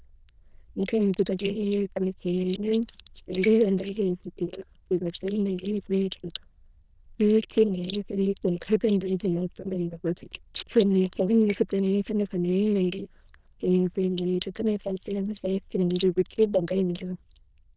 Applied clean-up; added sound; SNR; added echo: neural diffusion model UNIVERSE++.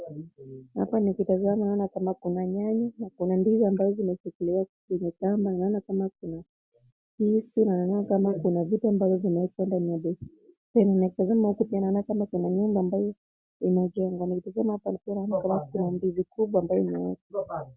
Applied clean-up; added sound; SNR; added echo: none; none; none; none.